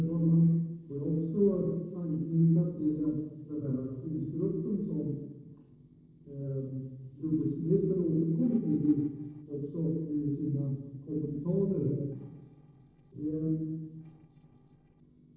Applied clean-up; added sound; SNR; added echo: neural separator model SepFormer DNS4.